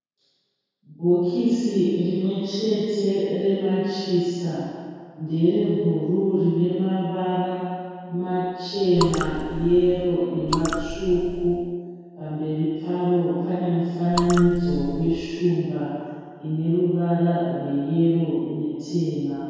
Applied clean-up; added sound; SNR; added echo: none; Raindrop / Drip; 9 dB; reverberation time 2.0 s.